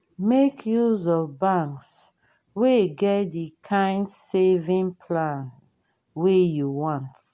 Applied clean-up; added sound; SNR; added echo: none; none; none; none.